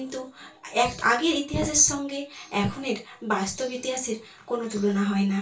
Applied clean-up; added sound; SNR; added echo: none; none; none; reverberation time 0.3 s.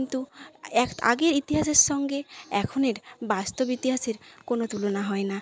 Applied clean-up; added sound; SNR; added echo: none; none; none; none.